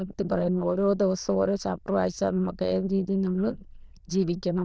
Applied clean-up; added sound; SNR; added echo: neural diffusion model UNIVERSE++.